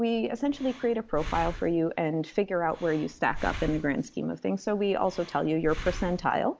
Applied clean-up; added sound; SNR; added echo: none; Breathing; 11 dB; none.